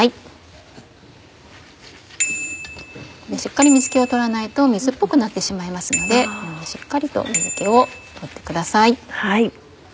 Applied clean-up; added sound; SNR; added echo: none; Bicycle bell; 7 dB; none.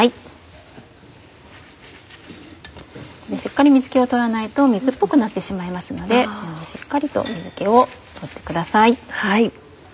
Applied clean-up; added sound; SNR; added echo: none; none; none; none.